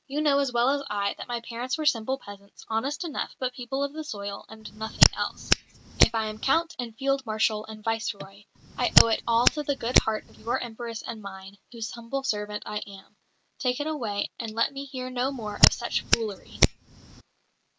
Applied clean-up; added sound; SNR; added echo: none; Hands; -4 dB; none.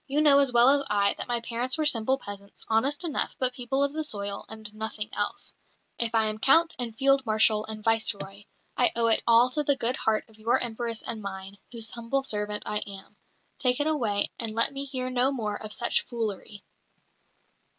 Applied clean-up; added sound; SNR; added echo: none; none; none; none.